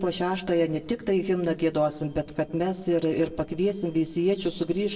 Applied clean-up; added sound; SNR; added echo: neural separator model SepFormer DNS4.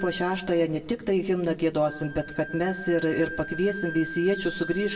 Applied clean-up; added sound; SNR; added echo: none; Wind instrument, woodwind instrument; 12 dB; reverberation time 0.6 s.